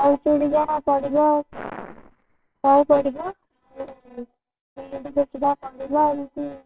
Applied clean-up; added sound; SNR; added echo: neural separator model SepFormer WHAMR!.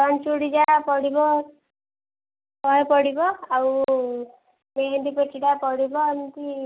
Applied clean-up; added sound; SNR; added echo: none; none; none; none.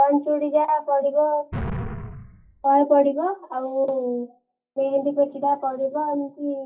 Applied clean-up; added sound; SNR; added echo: classical method WPE with log-MMSE.